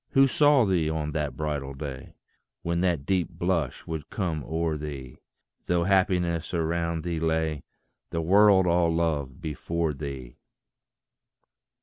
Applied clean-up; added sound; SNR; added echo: none; none; none; none.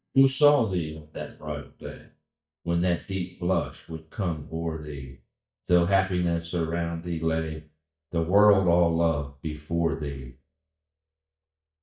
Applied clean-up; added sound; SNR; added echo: neural mask model DeepFilterNet 3.